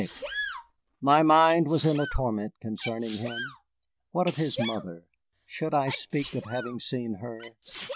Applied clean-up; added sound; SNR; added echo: none; Sneeze; 11 dB; none.